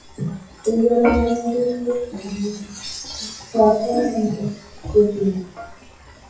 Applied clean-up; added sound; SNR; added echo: classical method WPE with log-MMSE.